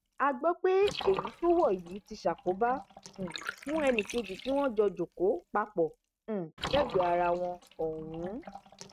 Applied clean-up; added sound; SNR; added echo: neural mask model RNNoise.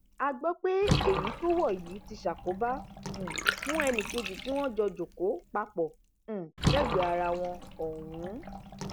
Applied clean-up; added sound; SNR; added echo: none; Bathtub (filling or washing) / Water; 3 dB; none.